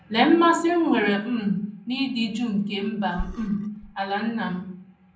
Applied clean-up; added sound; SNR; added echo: none; Burping, eructation; 12 dB; reverberation time 0.6 s.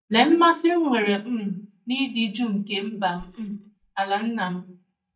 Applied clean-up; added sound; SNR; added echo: neural mask model DeepFilterNet 3.